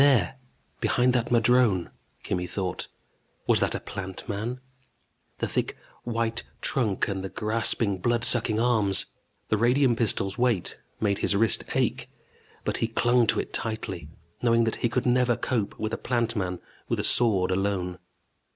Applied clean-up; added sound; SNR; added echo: none; none; none; none.